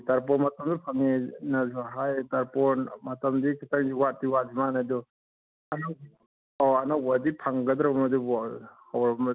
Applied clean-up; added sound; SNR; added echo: none; none; none; none.